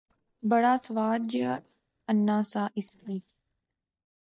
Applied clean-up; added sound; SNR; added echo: neural mask model DeepFilterNet 3.